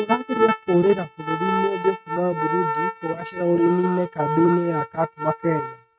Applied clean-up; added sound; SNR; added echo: neural mask model RNNoise.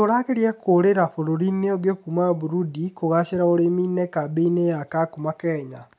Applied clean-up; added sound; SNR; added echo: none; none; none; none.